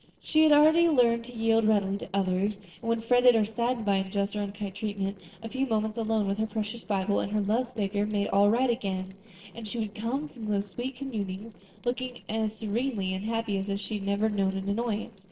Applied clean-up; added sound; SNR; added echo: neural separator model SepFormer DNS4.